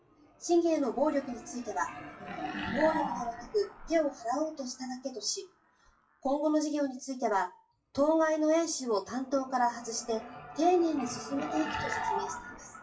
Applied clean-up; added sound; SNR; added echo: classical method WPE with log-MMSE.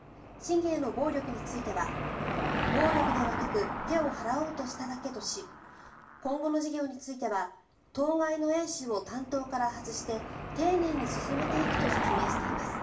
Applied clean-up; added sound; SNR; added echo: none; Car passing by / Engine; 2 dB; reverberation time 0.3 s.